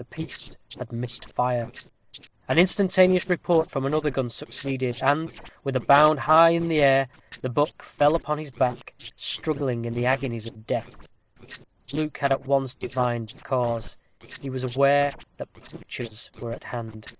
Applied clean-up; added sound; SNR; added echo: neural separator model SepFormer DNS4.